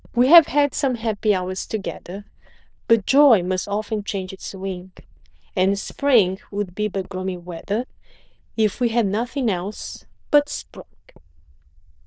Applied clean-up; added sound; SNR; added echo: neural diffusion model UNIVERSE++.